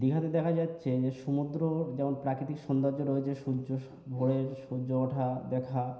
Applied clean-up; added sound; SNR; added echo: none; none; none; reverberation time 0.9 s.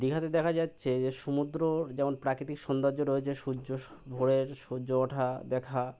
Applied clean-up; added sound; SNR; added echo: none; none; none; none.